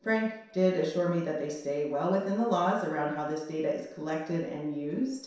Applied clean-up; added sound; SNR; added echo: none; none; none; reverberation time 0.7 s.